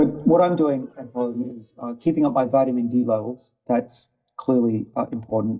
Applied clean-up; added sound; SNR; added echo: neural mask model DeepFilterNet 3.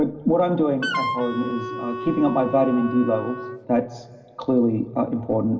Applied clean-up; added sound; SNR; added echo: none; Wind instrument, woodwind instrument; 7 dB; reverberation time 1.6 s.